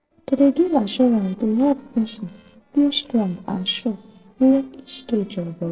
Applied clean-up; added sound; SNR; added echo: neural separator model SepFormer DNS4.